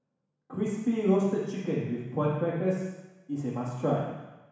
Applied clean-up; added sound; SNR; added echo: none; none; none; reverberation time 1.1 s.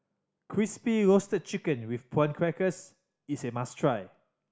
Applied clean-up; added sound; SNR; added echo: none; none; none; none.